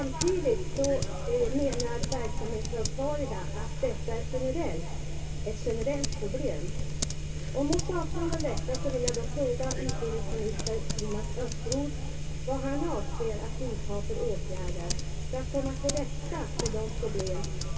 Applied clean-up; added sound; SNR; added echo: none; Typing; 9 dB; reverberation time 2.9 s.